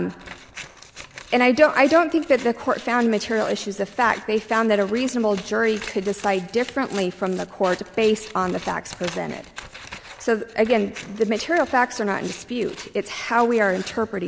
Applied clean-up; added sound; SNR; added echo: none; Scissors; 19 dB; none.